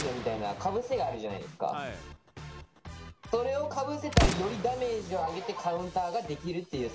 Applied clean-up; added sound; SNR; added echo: none; Explosion; 4 dB; none.